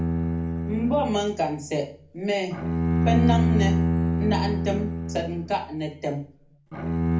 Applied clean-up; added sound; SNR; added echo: none; Bowed string instrument; -3 dB; reverberation time 0.4 s.